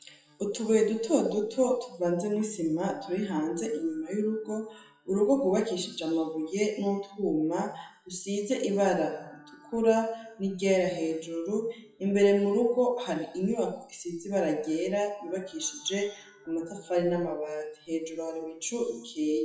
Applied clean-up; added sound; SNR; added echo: classical method WPE with log-MMSE.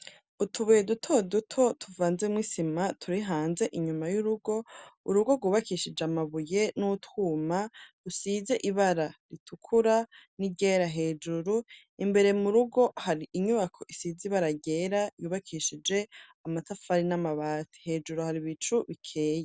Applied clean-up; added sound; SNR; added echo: none; none; none; none.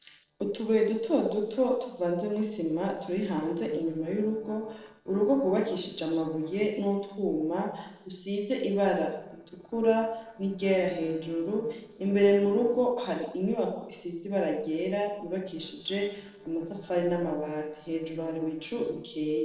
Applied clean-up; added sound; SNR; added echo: neural separator model SepFormer DNS4.